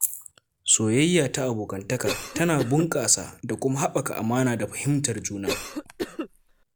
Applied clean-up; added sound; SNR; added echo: none; Cough; 10 dB; none.